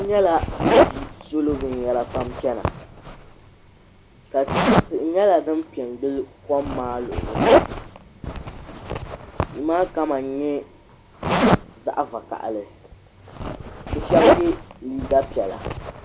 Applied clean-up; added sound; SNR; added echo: none; Zipper (clothing); -1 dB; none.